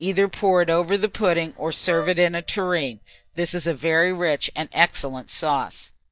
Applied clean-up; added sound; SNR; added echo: neural mask model DeepFilterNet 3.